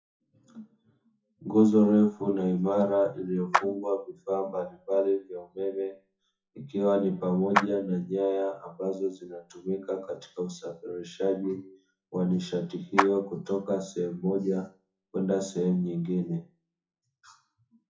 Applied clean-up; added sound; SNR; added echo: classical method WPE with log-MMSE.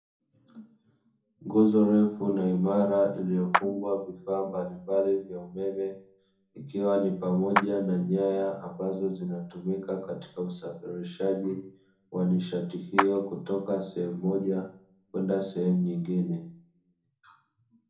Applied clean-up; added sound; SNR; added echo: none; Clapping; 5 dB; reverberation time 0.6 s.